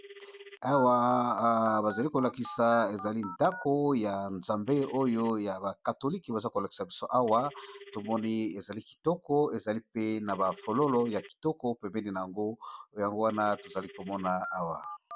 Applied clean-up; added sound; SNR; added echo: none; Telephone; 18 dB; none.